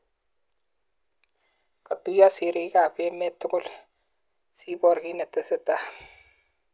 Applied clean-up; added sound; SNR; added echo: none; none; none; none.